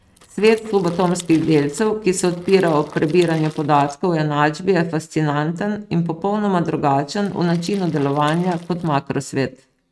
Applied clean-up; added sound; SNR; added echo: neural mask model RNNoise.